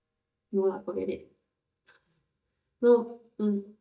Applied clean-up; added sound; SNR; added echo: neural mask model DeepFilterNet 3.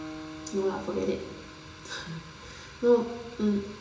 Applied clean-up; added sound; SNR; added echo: none; Guitar; 16 dB; reverberation time 0.8 s.